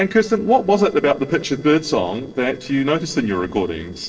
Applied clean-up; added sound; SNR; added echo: neural separator model SepFormer DNS4.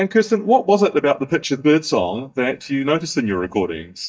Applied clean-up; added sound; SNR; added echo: neural mask model DeepFilterNet 3.